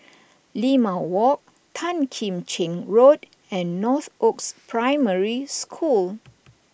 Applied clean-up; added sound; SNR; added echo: none; none; none; none.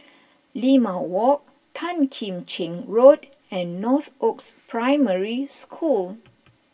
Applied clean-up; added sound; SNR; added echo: none; none; none; reverberation time 0.1 s.